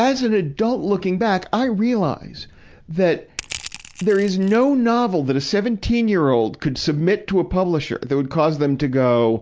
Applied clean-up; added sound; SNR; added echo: none; Crushing; 16 dB; none.